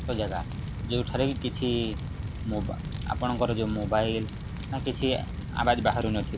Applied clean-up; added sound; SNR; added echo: none; Fire; 4 dB; none.